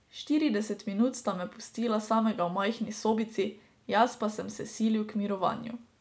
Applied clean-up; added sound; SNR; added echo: none; none; none; none.